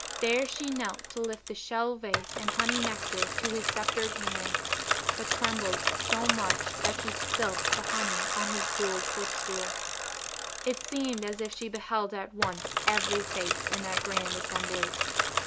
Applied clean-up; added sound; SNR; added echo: none; Bicycle; -3 dB; none.